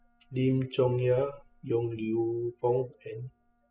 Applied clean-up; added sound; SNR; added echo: classical method spectral subtraction.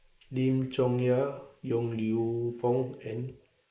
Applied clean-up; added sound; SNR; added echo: neural mask model Resemble Enhance denoiser.